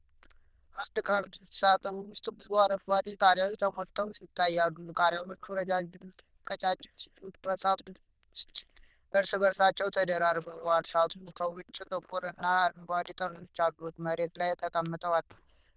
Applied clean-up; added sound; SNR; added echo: neural diffusion model UNIVERSE++.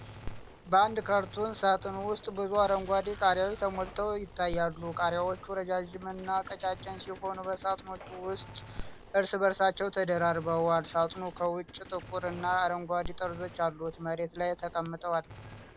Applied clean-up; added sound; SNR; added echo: none; Gunshot, gunfire + Telephone; 15 dB; none.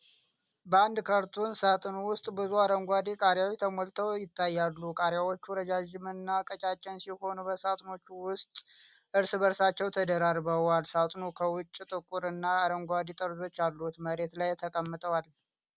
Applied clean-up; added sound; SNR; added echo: none; none; none; none.